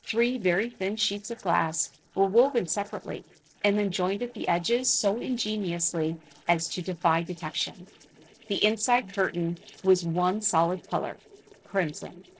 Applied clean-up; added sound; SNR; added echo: neural separator model SepFormer DNS4.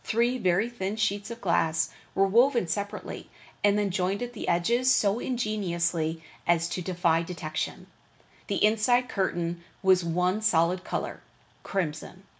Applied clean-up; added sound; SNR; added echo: none; none; none; none.